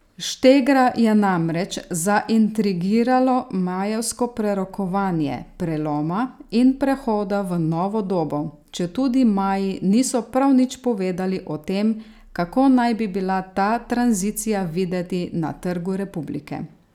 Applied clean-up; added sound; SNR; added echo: none; none; none; none.